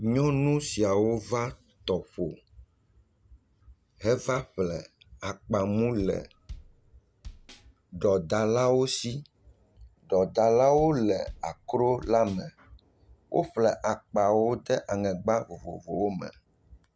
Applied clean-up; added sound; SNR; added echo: none; Bass drum; 19 dB; none.